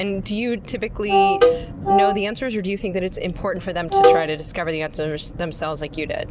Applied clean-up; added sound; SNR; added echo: none; Cowbell + Wind instrument, woodwind instrument; -5 dB; none.